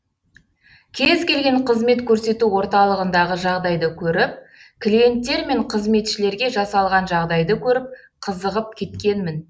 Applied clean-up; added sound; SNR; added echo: none; none; none; none.